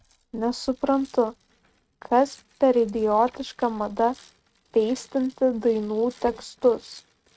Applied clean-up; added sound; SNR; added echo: neural mask model RNNoise.